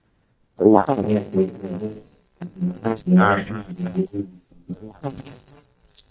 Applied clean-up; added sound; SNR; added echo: neural mask model DeepFilterNet 3.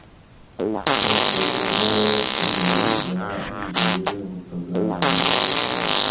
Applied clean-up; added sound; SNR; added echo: none; Fart; -5 dB; reverberation time 0.7 s.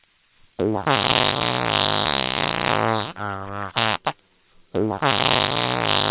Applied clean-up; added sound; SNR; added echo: neural separator model SepFormer WHAMR!.